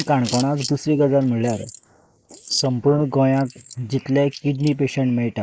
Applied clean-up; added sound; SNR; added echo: neural mask model Resemble Enhance denoiser.